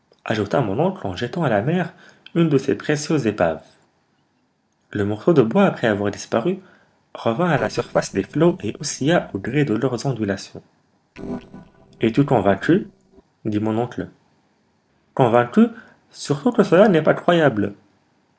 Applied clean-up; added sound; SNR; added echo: neural separator model SepFormer DNS4.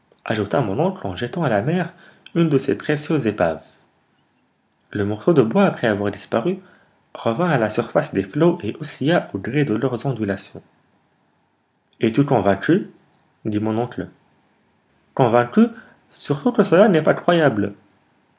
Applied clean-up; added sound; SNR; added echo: none; none; none; none.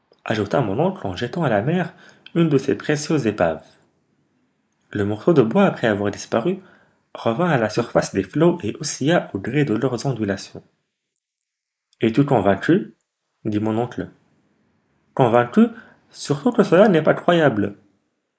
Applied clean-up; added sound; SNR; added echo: neural mask model Resemble Enhance denoiser.